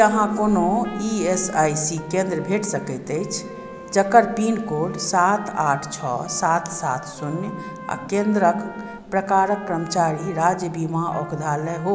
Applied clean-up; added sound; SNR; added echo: none; Trumpet; 18 dB; none.